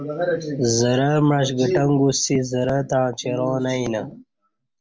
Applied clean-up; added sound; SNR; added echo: none; none; none; none.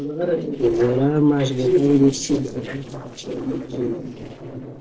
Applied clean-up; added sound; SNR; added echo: neural separator model SepFormer DNS4.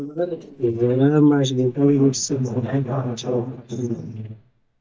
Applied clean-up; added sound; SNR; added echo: neural mask model DeepFilterNet 3.